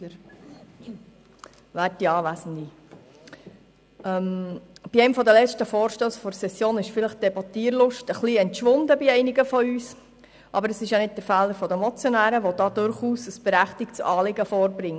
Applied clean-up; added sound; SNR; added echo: none; none; none; none.